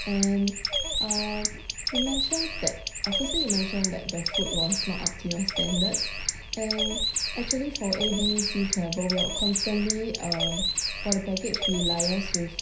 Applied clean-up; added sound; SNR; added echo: none; Bird; -1 dB; reverberation time 0.5 s.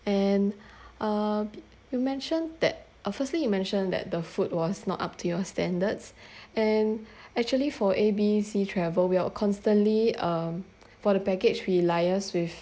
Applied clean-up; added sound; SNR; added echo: none; none; none; none.